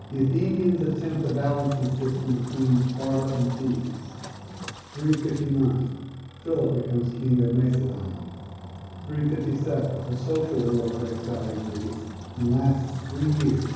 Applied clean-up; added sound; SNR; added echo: none; Engine; 15 dB; reverberation time 1.3 s.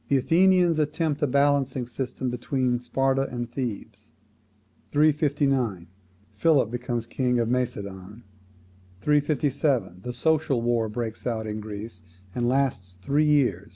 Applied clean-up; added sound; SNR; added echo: none; none; none; none.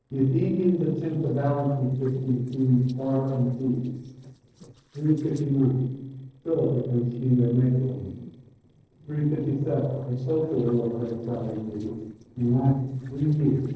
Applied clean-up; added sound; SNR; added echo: neural separator model SepFormer DNS4.